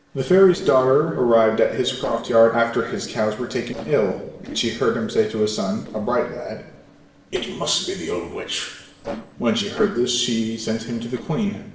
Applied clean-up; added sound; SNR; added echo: neural separator model SepFormer DNS4.